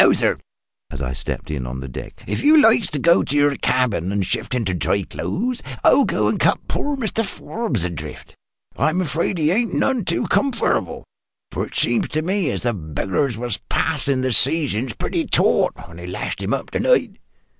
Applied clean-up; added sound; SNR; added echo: none; none; none; none.